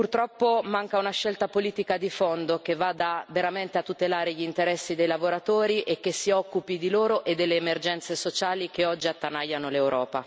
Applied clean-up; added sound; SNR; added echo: none; none; none; none.